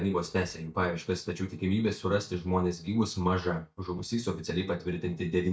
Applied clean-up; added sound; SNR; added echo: neural mask model DeepFilterNet 3.